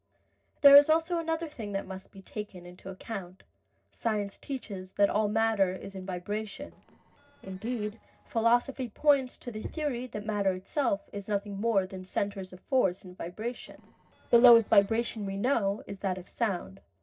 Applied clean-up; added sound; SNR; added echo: neural separator model SepFormer DNS4.